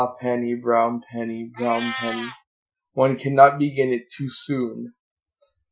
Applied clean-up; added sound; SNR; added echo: classical method Wiener filter.